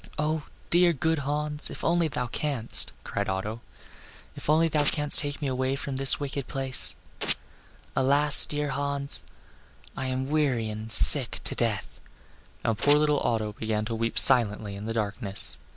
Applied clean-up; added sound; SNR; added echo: none; Domestic sounds, home sounds; 10 dB; none.